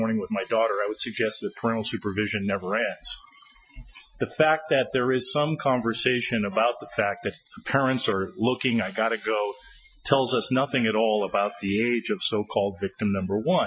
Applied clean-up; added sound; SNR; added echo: classical method Wiener filter.